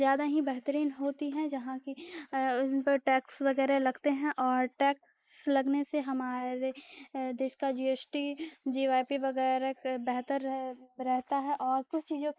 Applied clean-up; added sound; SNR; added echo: neural mask model Resemble Enhance denoiser.